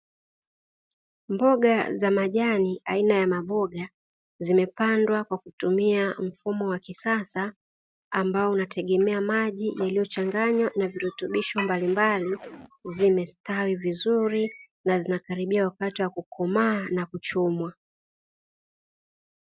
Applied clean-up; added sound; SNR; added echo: neural mask model RNNoise.